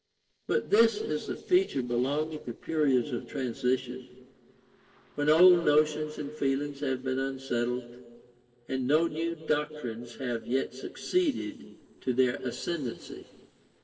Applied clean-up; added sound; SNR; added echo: neural separator model SepFormer DNS4.